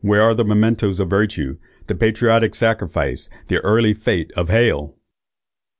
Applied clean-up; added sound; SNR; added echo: none; none; none; none.